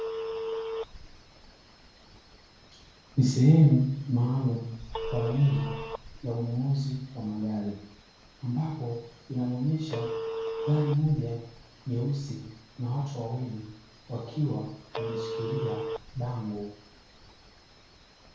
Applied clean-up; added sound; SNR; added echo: none; Telephone; 10 dB; reverberation time 0.6 s.